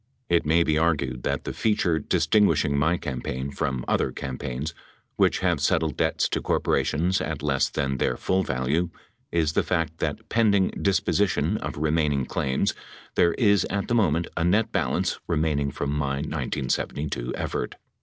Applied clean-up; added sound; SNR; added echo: none; none; none; none.